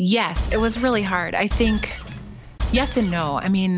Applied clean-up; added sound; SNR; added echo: none; Engine; 6 dB; none.